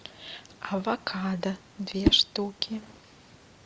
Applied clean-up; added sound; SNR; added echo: none; Whoosh, swoosh, swish; 2 dB; none.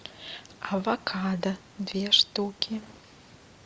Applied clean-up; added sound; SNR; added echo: none; none; none; none.